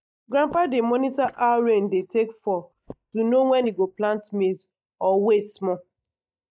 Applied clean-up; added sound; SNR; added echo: neural mask model DeepFilterNet 3.